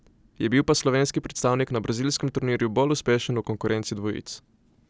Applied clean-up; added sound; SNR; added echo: none; none; none; none.